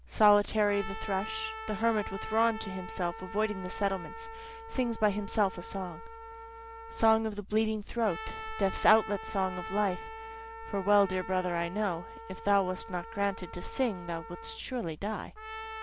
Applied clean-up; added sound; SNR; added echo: none; Trumpet; 12 dB; none.